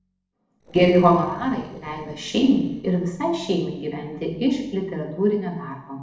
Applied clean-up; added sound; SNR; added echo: neural separator model SepFormer DNS4.